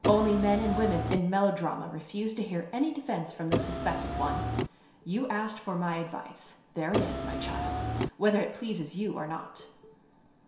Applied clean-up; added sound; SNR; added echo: none; Car; 0 dB; reverberation time 0.7 s.